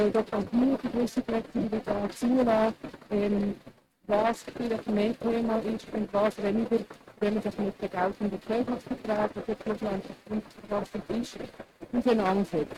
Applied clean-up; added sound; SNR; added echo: neural mask model RNNoise.